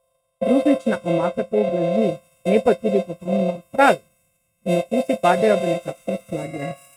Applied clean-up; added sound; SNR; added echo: neural mask model RNNoise.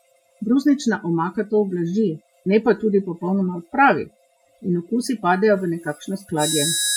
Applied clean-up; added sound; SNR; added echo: classical method Wiener filter.